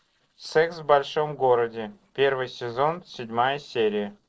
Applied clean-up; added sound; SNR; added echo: neural separator model SepFormer DNS4.